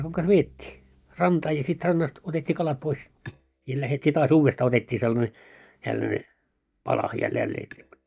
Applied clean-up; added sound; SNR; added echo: neural mask model DeepFilterNet 3.